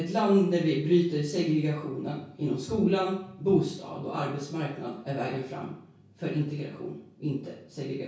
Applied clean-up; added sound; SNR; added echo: none; none; none; reverberation time 0.6 s.